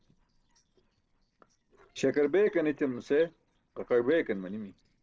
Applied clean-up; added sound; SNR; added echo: neural separator model SepFormer DNS4.